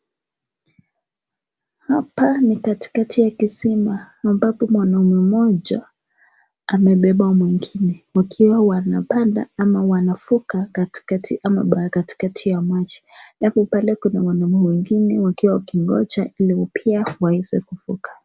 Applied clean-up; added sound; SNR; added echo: none; none; none; none.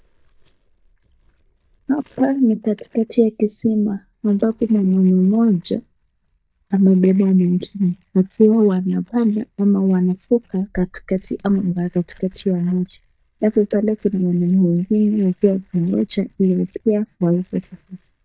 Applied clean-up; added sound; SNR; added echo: neural mask model DeepFilterNet 3.